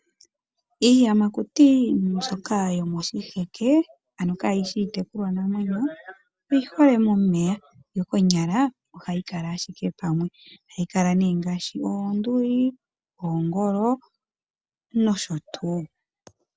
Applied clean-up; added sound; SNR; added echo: none; none; none; none.